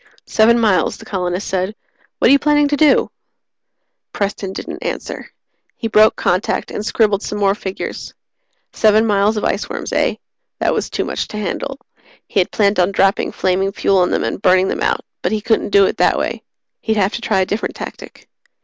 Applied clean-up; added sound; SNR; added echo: none; none; none; none.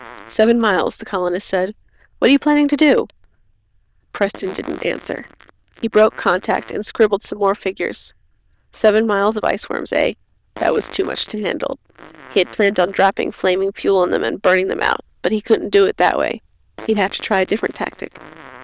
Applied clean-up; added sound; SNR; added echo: neural diffusion model UNIVERSE++.